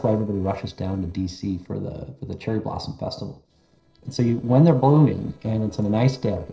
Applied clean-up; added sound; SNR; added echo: neural separator model SepFormer DNS4.